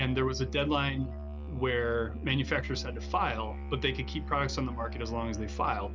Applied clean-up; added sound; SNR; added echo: none; Musical instrument; 6 dB; none.